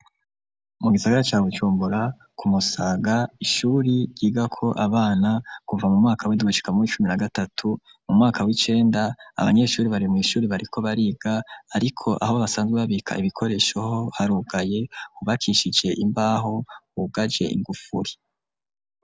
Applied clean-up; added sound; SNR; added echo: none; none; none; none.